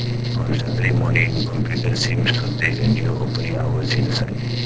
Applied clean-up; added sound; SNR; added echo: neural separator model SepFormer DNS4.